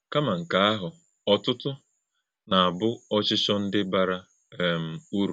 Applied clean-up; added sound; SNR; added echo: none; none; none; none.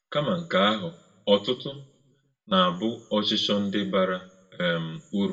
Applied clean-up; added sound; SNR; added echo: none; none; none; reverberation time 0.4 s.